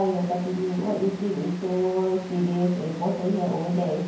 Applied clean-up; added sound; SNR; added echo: none; Water; 18 dB; reverberation time 0.9 s.